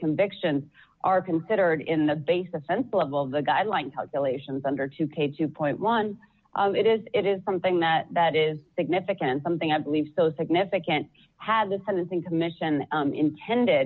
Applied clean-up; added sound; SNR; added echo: none; none; none; none.